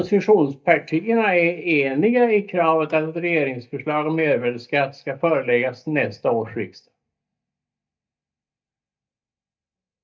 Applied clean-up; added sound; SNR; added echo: neural mask model DeepFilterNet 3.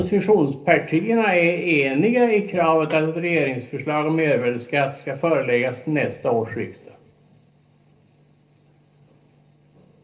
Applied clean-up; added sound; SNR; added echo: neural separator model SepFormer DNS4.